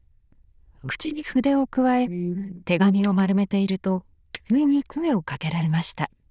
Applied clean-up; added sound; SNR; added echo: neural diffusion model UNIVERSE++.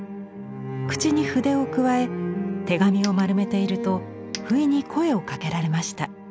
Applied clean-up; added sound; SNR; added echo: none; Coin (dropping); 17 dB; none.